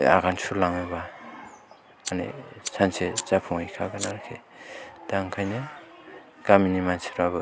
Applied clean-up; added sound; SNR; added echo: none; Fire; 13 dB; none.